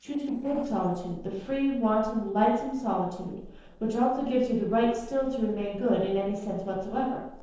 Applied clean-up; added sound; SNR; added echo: neural separator model SepFormer DNS4.